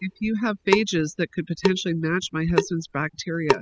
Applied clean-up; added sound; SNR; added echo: classical method spectral subtraction.